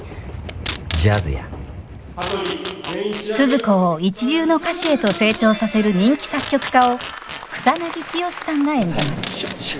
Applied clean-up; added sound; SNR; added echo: none; Packing tape, duct tape; 11 dB; none.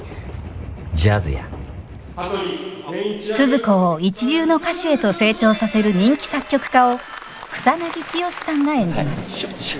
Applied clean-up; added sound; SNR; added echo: none; none; none; none.